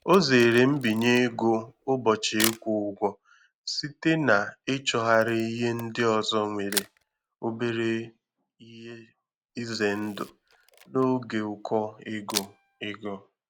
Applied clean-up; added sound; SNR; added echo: none; Camera; 14 dB; none.